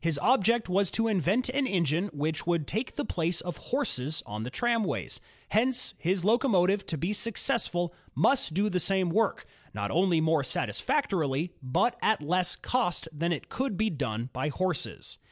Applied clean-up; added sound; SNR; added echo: none; none; none; none.